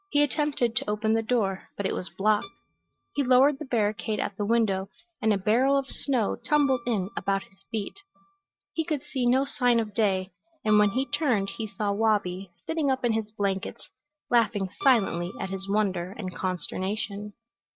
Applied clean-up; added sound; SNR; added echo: neural mask model RNNoise.